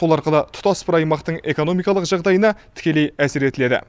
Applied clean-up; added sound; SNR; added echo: none; none; none; none.